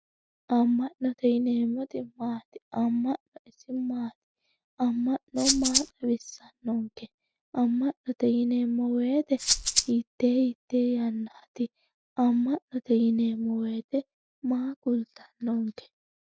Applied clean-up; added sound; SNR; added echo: none; Rattle (instrument); -2 dB; none.